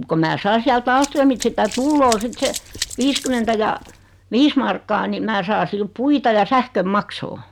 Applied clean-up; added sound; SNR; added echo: none; Run; 14 dB; none.